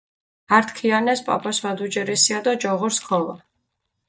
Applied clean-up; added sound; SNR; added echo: neural mask model DeepFilterNet 3.